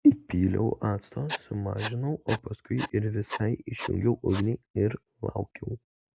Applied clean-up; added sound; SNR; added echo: neural mask model Resemble Enhance denoiser.